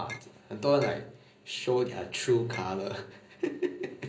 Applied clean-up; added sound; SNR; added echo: none; Chink, clink; 15 dB; reverberation time 0.5 s.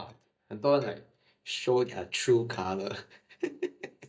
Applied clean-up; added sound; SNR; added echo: neural mask model DeepFilterNet 3.